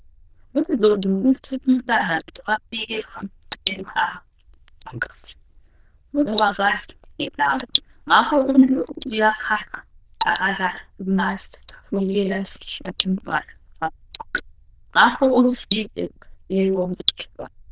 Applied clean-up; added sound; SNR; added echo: neural diffusion model UNIVERSE++.